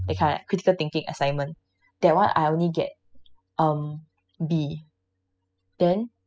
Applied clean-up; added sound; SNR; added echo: classical method spectral subtraction.